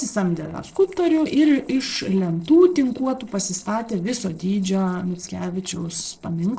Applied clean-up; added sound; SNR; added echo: neural separator model SepFormer DNS4.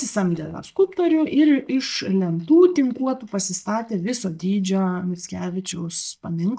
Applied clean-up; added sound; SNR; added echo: neural mask model DeepFilterNet 3.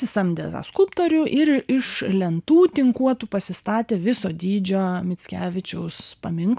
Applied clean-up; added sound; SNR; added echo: none; none; none; none.